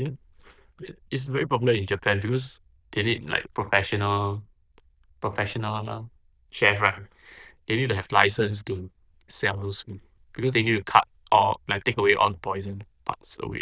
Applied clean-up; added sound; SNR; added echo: neural diffusion model UNIVERSE++.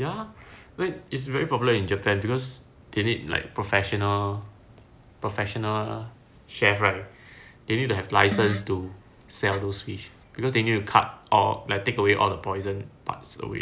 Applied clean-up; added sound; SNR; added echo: none; Fart; 12 dB; none.